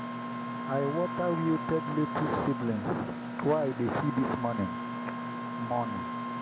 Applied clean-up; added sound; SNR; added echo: none; Wind instrument, woodwind instrument + Mechanisms; 4 dB; none.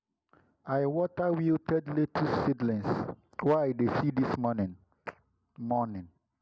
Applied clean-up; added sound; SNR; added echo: none; none; none; none.